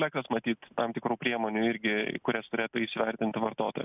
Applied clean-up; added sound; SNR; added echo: none; none; none; none.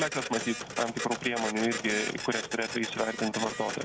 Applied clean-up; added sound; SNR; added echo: none; Printer; 5 dB; none.